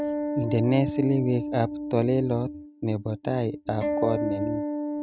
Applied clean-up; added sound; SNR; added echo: neural mask model RNNoise.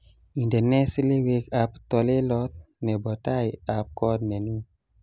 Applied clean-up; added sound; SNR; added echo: none; none; none; none.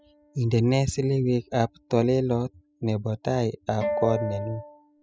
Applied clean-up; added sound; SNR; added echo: classical method spectral subtraction.